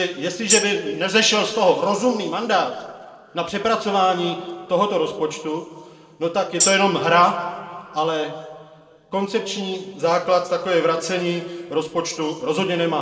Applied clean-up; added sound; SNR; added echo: neural separator model SepFormer DNS4.